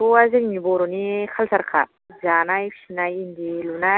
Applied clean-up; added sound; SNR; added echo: none; none; none; none.